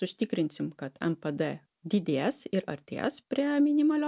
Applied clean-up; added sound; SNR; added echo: none; none; none; none.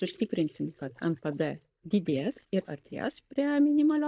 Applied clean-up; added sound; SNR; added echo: neural mask model DeepFilterNet 3.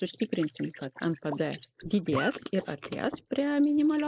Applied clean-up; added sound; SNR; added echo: neural mask model Resemble Enhance denoiser.